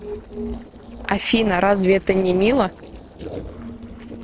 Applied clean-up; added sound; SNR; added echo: neural separator model SepFormer DNS4.